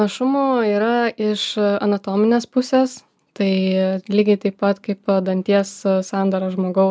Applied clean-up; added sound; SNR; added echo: none; none; none; none.